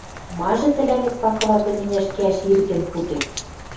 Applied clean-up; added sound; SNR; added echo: none; Rain; 13 dB; reverberation time 0.6 s.